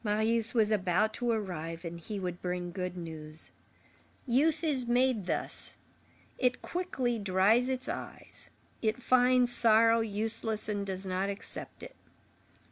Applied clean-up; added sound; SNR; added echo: none; none; none; none.